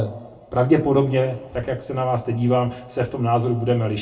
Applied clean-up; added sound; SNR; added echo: none; none; none; reverberation time 0.2 s.